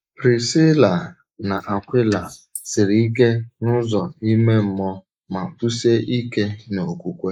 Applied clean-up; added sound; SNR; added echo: neural mask model Resemble Enhance denoiser.